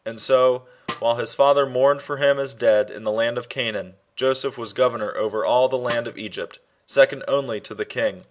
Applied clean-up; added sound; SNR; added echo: none; Snare drum; 17 dB; none.